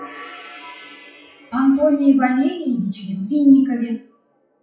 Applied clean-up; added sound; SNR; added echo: classical method WPE with log-MMSE.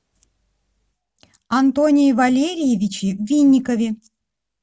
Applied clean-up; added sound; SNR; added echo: none; none; none; none.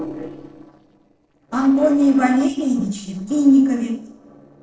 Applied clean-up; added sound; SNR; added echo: neural separator model SepFormer DNS4.